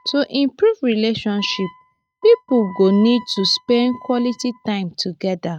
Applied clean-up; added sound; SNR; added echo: neural mask model RNNoise.